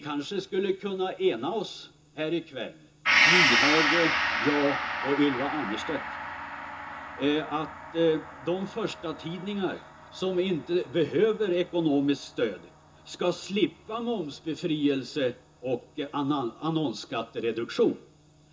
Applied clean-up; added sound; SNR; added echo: none; Gong; 3 dB; reverberation time 0.2 s.